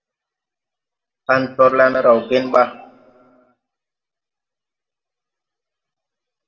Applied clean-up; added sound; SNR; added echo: none; none; none; reverberation time 0.9 s.